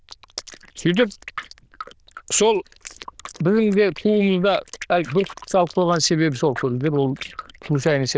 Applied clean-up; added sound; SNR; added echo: neural diffusion model UNIVERSE++.